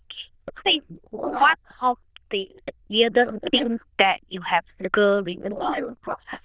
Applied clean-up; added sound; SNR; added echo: neural diffusion model UNIVERSE++.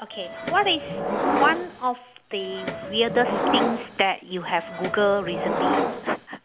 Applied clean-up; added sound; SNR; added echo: none; Subway, metro, underground; 1 dB; none.